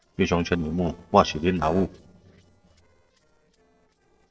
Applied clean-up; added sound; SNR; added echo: neural separator model SepFormer DNS4.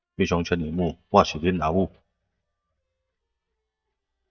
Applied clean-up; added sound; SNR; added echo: neural mask model DeepFilterNet 3.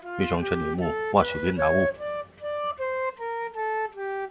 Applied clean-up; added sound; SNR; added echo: none; Wind instrument, woodwind instrument; 0 dB; reverberation time 1.9 s.